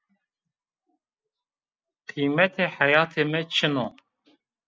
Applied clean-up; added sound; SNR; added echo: none; none; none; none.